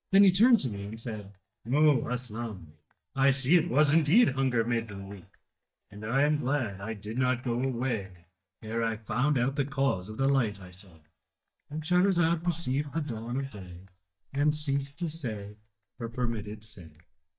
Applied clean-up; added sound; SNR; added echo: neural mask model DeepFilterNet 3.